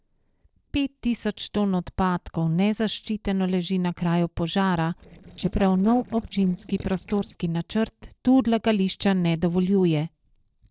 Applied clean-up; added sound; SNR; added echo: neural separator model SepFormer DNS4.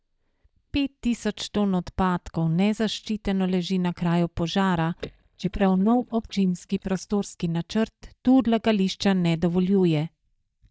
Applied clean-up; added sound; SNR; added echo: neural mask model DeepFilterNet 3.